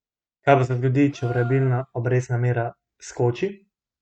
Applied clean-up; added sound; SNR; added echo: neural mask model RNNoise.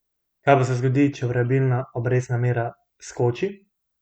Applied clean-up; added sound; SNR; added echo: none; none; none; none.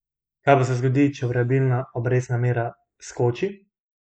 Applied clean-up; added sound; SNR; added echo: neural mask model Resemble Enhance denoiser.